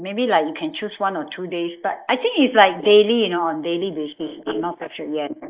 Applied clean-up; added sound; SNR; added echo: neural mask model Resemble Enhance denoiser.